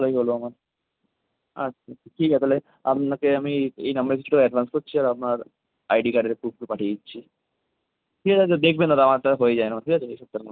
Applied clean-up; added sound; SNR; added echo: none; none; none; none.